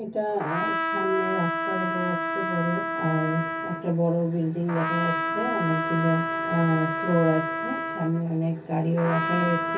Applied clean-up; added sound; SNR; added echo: none; Trumpet; 2 dB; reverberation time 0.3 s.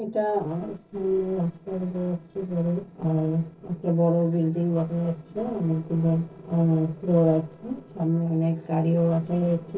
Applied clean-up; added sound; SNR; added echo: neural separator model SepFormer DNS4.